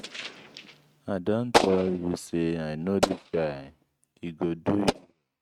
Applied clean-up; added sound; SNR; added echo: neural mask model RNNoise.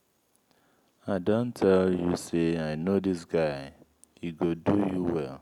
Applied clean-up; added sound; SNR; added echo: none; none; none; none.